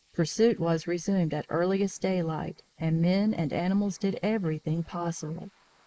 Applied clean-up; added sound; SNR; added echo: neural mask model Resemble Enhance denoiser.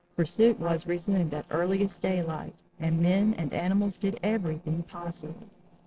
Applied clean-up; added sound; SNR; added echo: neural separator model SepFormer DNS4.